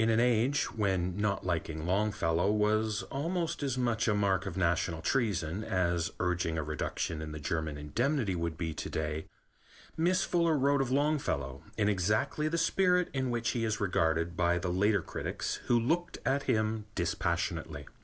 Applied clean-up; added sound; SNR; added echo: none; none; none; none.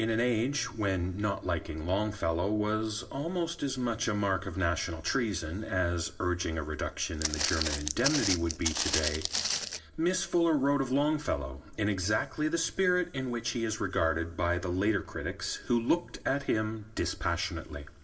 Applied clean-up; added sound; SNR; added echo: none; Walk, footsteps; 2 dB; reverberation time 1.5 s.